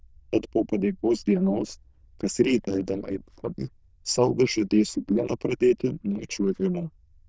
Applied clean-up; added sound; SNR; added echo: neural diffusion model UNIVERSE++.